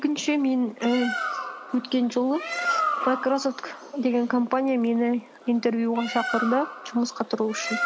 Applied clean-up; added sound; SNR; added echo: none; Bird; 7 dB; none.